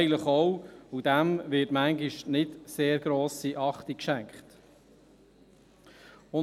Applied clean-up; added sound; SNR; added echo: none; none; none; none.